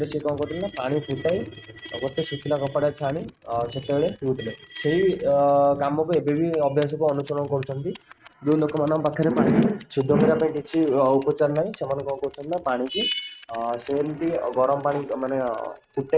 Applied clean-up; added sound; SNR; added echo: neural mask model RNNoise.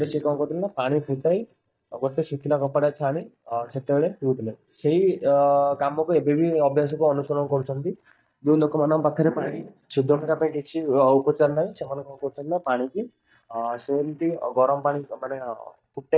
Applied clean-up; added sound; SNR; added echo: neural mask model DeepFilterNet 3.